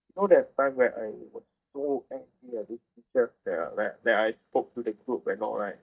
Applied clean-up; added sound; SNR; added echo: neural mask model DeepFilterNet 3.